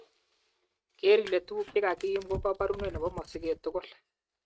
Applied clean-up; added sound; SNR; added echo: neural mask model RNNoise.